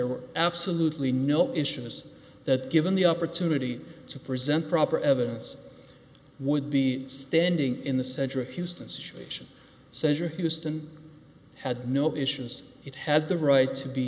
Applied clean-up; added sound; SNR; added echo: none; none; none; none.